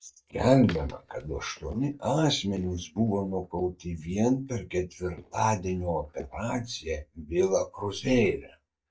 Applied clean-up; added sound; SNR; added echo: neural mask model DeepFilterNet 3.